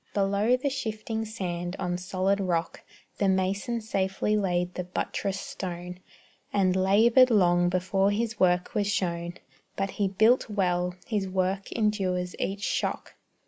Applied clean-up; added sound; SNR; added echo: none; none; none; none.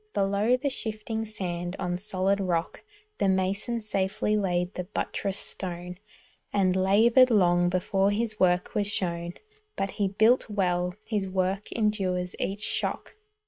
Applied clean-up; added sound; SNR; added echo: neural mask model RNNoise.